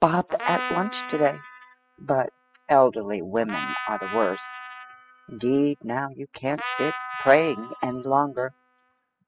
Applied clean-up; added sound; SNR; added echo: classical method spectral subtraction.